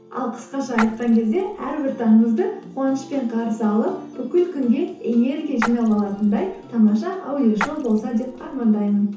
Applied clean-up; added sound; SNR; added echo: none; Splash, splatter; 12 dB; reverberation time 0.9 s.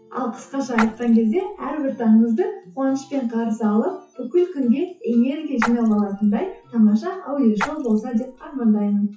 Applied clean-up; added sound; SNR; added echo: classical method WPE with log-MMSE.